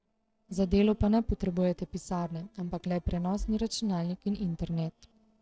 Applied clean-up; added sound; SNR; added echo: neural separator model SepFormer DNS4.